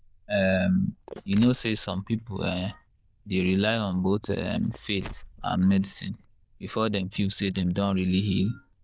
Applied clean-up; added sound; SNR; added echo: neural diffusion model UNIVERSE++.